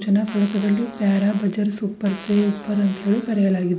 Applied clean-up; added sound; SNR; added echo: none; Fart; 20 dB; none.